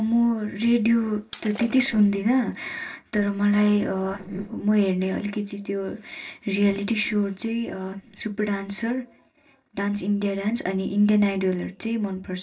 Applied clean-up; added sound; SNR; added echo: neural separator model SepFormer DNS4.